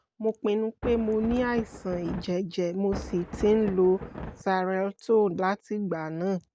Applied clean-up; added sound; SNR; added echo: none; Thunder; 11 dB; none.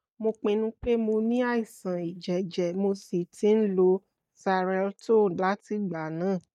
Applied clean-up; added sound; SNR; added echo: neural mask model DeepFilterNet 3.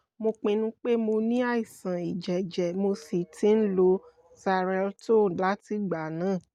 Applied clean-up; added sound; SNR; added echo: none; none; none; none.